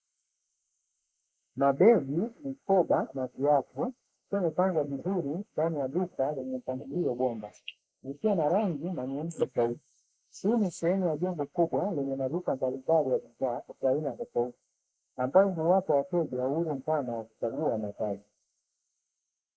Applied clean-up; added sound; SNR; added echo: neural mask model Resemble Enhance denoiser.